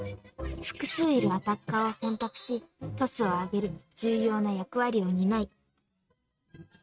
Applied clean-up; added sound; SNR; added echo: neural mask model RNNoise.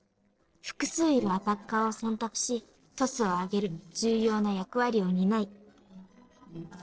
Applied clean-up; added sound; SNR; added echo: neural separator model SepFormer DNS4.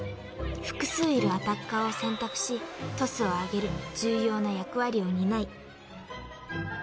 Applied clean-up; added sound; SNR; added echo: none; none; none; none.